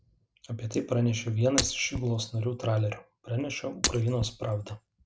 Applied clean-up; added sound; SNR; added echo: none; Shatter; 5 dB; none.